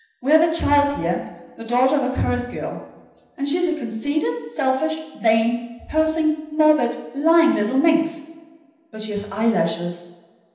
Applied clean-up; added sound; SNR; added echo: none; none; none; reverberation time 0.9 s.